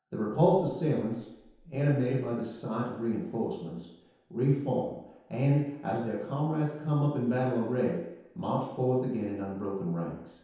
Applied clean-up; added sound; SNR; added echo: none; none; none; reverberation time 0.9 s.